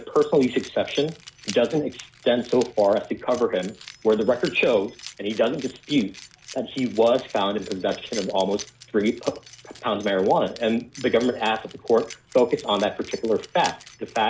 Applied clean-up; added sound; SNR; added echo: none; Keys jangling; 20 dB; none.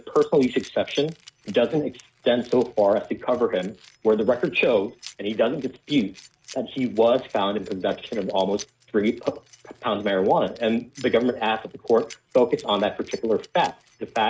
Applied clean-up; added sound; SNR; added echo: neural mask model RNNoise.